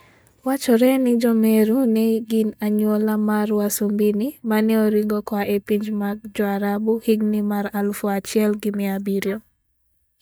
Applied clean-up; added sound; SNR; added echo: neural mask model DeepFilterNet 3.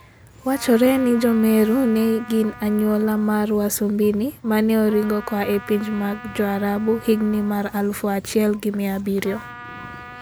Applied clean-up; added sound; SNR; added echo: none; Trumpet; 20 dB; none.